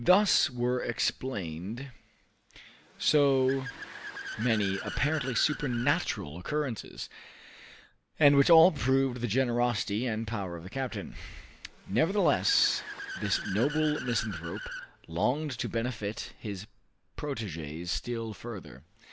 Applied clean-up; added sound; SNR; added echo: none; Accelerating, revving, vroom / Car; 15 dB; none.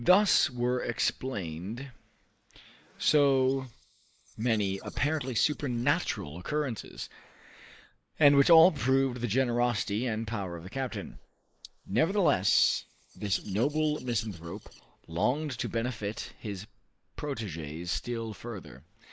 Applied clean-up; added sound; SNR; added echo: neural mask model Resemble Enhance denoiser.